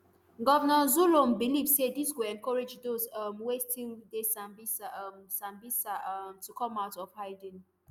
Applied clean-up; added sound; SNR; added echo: none; none; none; none.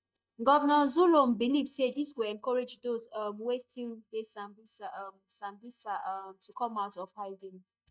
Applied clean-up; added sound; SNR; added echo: neural mask model DeepFilterNet 3.